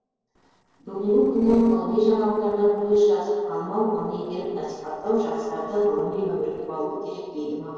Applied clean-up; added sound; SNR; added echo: neural separator model SepFormer DNS4.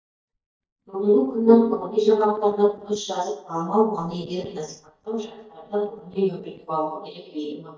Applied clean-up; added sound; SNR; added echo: neural mask model DeepFilterNet 3.